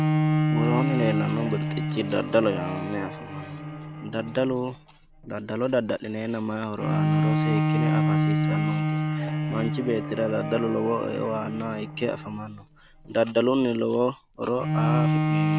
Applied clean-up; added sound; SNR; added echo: none; Bowed string instrument; -1 dB; none.